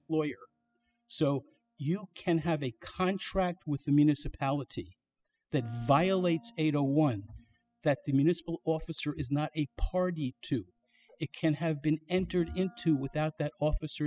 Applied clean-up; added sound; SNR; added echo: classical method spectral subtraction.